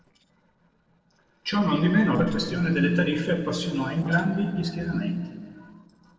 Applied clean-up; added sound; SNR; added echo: neural separator model SepFormer DNS4.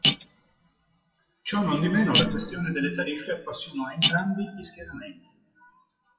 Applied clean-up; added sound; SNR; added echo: classical method WPE with log-MMSE.